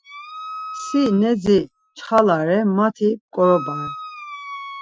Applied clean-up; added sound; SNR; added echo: classical method Wiener filter.